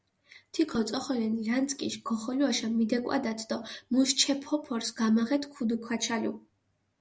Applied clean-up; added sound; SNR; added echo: none; none; none; none.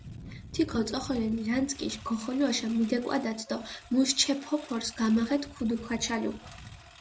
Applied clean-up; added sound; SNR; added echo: none; Engine; 17 dB; none.